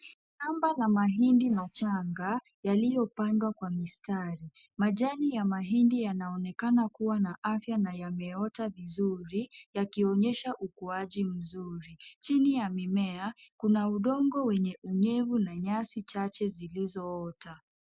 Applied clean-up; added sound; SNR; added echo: neural mask model Resemble Enhance denoiser.